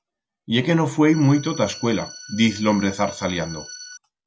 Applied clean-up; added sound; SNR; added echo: none; Organ; 17 dB; none.